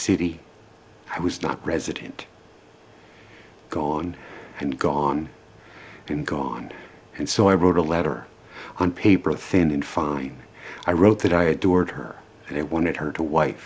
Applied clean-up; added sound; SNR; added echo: none; none; none; none.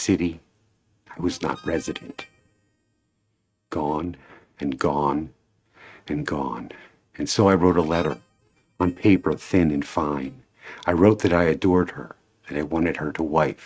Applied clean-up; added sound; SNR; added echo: neural mask model RNNoise.